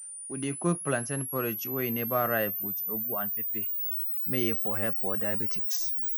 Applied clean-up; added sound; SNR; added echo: none; Camera; -2 dB; none.